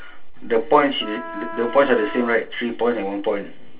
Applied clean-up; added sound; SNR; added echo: none; Wind instrument, woodwind instrument; 13 dB; reverberation time 0.2 s.